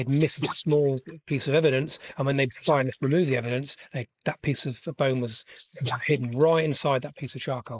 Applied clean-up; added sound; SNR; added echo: neural mask model Resemble Enhance denoiser.